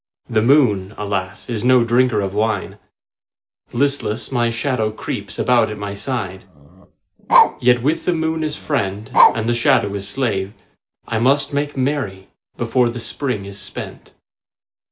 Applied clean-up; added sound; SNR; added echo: none; Bark; 1 dB; none.